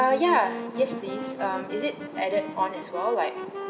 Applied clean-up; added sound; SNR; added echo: none; Wind instrument, woodwind instrument; 9 dB; none.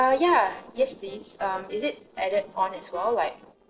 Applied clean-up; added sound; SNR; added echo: neural separator model SepFormer DNS4.